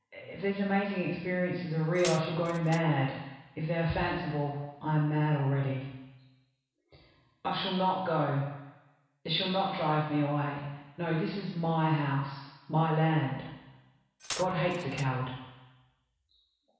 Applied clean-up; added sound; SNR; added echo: none; Glass; 11 dB; reverberation time 1.1 s.